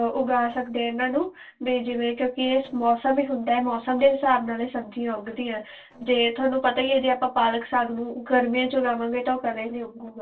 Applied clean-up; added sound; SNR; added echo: neural separator model SepFormer DNS4.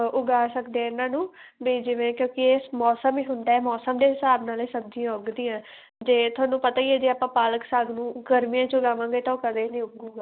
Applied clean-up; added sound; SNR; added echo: none; none; none; none.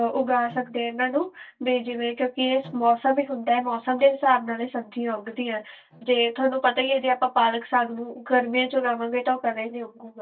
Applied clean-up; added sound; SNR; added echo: neural mask model DeepFilterNet 3.